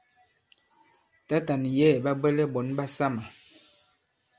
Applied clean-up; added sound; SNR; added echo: none; none; none; none.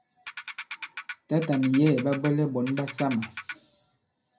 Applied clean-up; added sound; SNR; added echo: none; Ratchet, pawl; 10 dB; reverberation time 0.2 s.